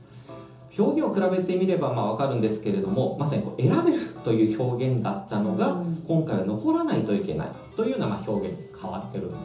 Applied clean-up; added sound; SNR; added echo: none; none; none; reverberation time 0.6 s.